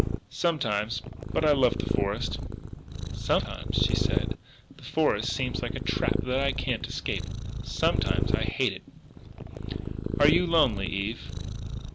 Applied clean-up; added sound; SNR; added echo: none; Purr; 1 dB; none.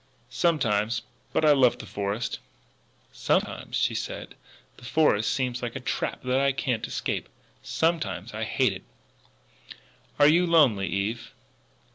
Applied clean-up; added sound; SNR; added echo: none; none; none; none.